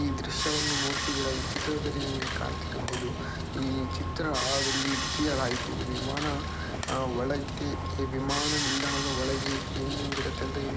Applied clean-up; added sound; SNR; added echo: none; Sawing; -1 dB; none.